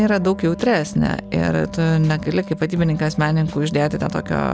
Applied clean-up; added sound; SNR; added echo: none; Wind instrument, woodwind instrument; 16 dB; none.